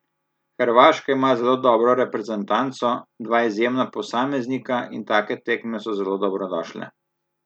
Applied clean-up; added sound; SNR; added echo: none; none; none; none.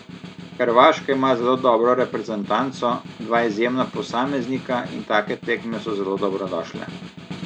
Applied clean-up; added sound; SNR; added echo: none; Snare drum; 15 dB; none.